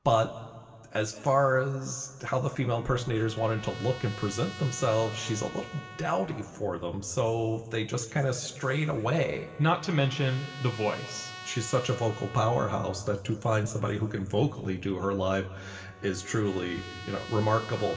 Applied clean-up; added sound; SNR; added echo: none; Trumpet; 18 dB; reverberation time 2.5 s.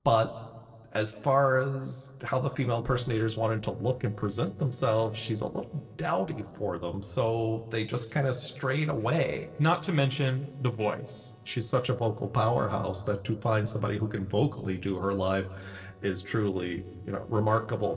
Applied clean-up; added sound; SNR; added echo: neural separator model SepFormer DNS4.